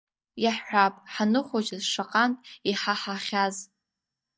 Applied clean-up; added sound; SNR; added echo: neural mask model DeepFilterNet 3.